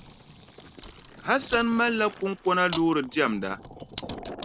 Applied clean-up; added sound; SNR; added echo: none; Mechanisms + Fill (with liquid); 14 dB; none.